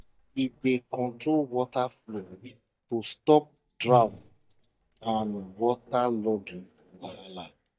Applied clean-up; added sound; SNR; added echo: neural mask model DeepFilterNet 3.